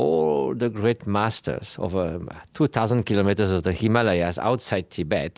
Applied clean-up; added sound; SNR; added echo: none; none; none; none.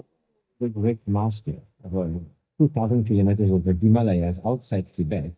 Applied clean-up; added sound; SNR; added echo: neural mask model DeepFilterNet 3.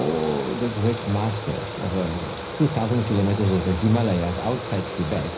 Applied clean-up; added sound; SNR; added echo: none; Mechanical fan; 8 dB; reverberation time 0.4 s.